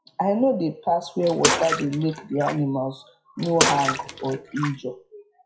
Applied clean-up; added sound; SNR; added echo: classical method WPE with log-MMSE.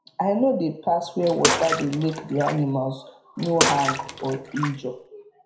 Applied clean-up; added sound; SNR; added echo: none; Bathtub (filling or washing) / Water / Splash, splatter; 3 dB; reverberation time 0.4 s.